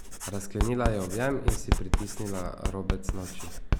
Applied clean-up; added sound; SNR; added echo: none; Writing; -3 dB; none.